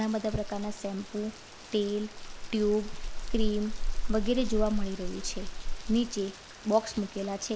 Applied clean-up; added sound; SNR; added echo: none; Rain; 1 dB; none.